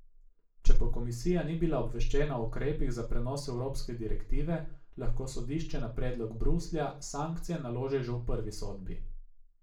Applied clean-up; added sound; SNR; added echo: none; none; none; reverberation time 0.3 s.